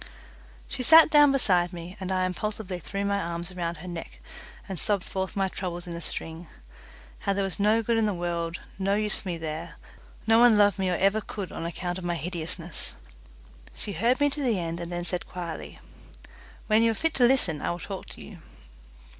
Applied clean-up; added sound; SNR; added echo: none; none; none; none.